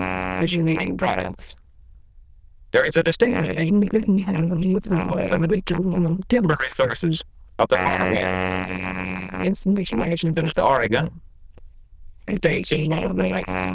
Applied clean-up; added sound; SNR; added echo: neural diffusion model UNIVERSE++.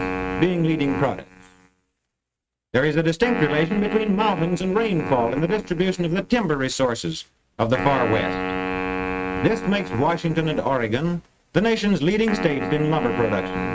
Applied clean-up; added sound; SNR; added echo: neural mask model RNNoise.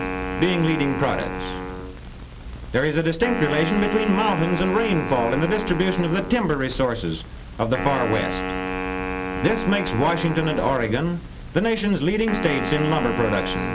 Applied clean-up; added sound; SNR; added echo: none; Wind instrument, woodwind instrument; 6 dB; none.